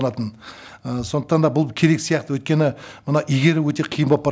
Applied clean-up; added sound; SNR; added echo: none; none; none; none.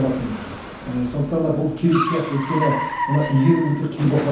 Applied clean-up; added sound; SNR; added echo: none; Car; 8 dB; reverberation time 0.7 s.